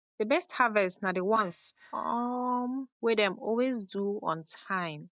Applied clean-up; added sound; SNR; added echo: neural mask model DeepFilterNet 3.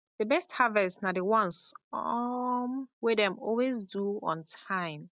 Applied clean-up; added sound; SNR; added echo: none; none; none; none.